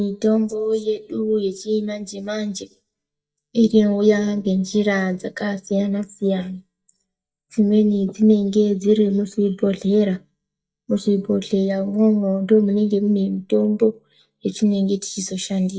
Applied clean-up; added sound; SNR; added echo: neural mask model DeepFilterNet 3.